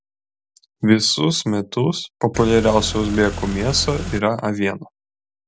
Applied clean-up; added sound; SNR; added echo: none; Car; 8 dB; none.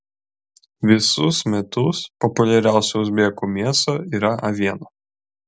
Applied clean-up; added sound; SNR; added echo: none; none; none; none.